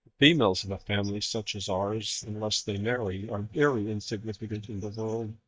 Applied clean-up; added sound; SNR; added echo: neural mask model DeepFilterNet 3.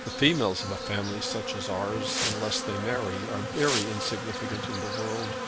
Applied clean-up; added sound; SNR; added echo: none; Insect + Wind; 3 dB; none.